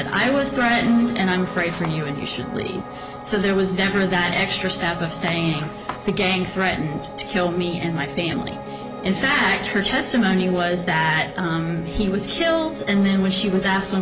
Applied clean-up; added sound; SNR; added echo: none; Piano; 11 dB; none.